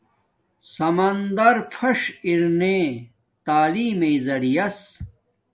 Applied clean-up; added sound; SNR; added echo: none; none; none; none.